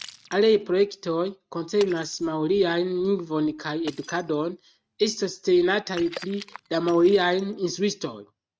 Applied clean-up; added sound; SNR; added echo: neural mask model RNNoise.